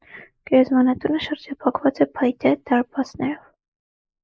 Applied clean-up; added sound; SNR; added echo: neural mask model Resemble Enhance denoiser.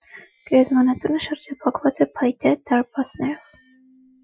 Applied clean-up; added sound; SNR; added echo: classical method Wiener filter.